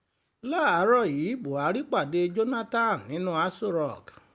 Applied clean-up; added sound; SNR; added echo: none; none; none; none.